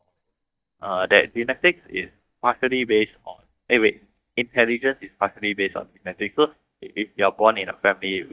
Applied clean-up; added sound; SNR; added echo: neural mask model DeepFilterNet 3.